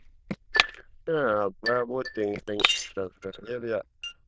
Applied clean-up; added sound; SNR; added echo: neural diffusion model UNIVERSE++.